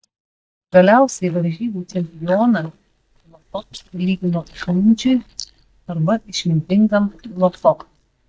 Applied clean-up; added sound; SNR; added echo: neural mask model DeepFilterNet 3.